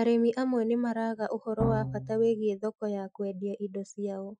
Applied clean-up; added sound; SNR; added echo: classical method Wiener filter.